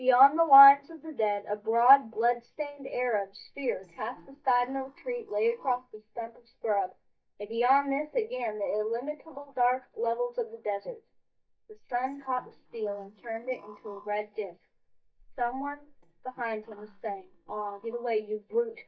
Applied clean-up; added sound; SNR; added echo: neural mask model DeepFilterNet 3.